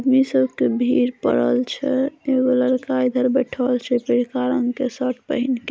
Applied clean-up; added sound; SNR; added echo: none; none; none; none.